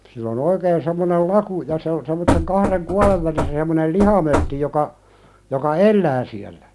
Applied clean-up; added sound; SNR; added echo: none; Knock / Wood; 3 dB; none.